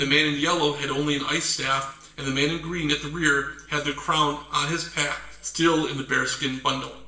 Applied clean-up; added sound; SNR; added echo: neural separator model SepFormer DNS4.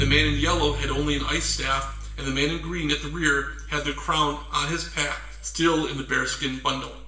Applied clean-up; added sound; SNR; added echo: none; Bass guitar; 7 dB; reverberation time 0.8 s.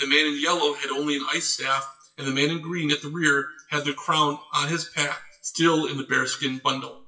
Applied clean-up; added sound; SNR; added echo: classical method WPE with log-MMSE.